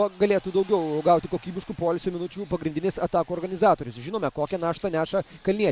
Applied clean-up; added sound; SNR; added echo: none; none; none; none.